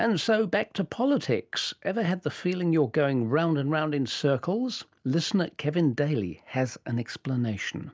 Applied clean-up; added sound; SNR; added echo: none; none; none; none.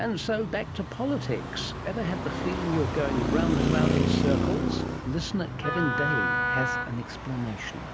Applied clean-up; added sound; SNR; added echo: none; Traffic noise, roadway noise + Wind instrument, woodwind instrument; -2 dB; none.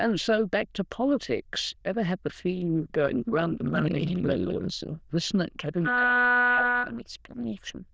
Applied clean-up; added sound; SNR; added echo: neural diffusion model UNIVERSE++.